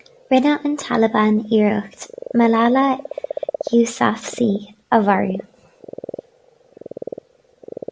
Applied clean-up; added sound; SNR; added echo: none; Frog; 14 dB; none.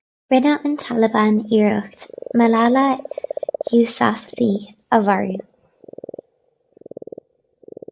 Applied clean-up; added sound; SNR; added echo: neural mask model DeepFilterNet 3.